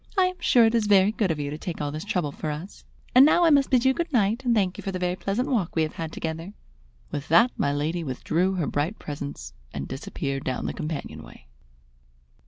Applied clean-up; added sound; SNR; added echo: none; none; none; none.